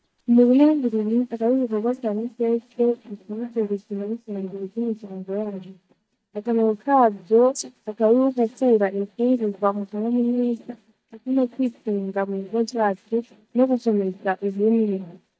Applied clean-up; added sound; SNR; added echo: neural mask model DeepFilterNet 3.